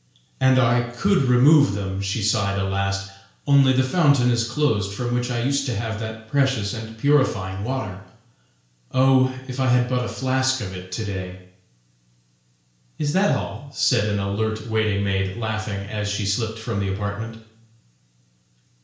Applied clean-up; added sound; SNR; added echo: none; none; none; reverberation time 0.5 s.